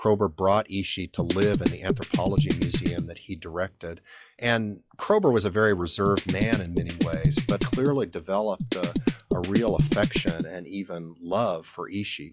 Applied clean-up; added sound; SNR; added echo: classical method log-MMSE.